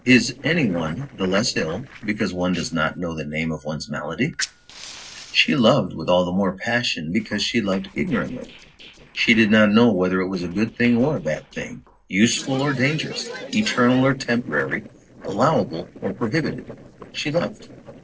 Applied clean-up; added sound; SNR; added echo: neural separator model SepFormer DNS4.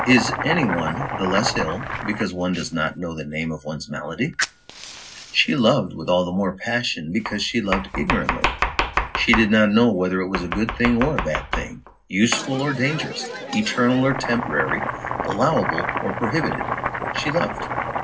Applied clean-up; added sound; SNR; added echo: none; Domestic sounds, home sounds; 5 dB; reverberation time 0.4 s.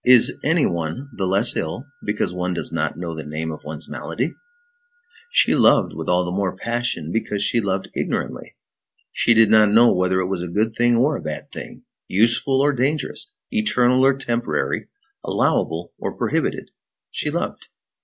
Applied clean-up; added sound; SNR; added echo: none; none; none; none.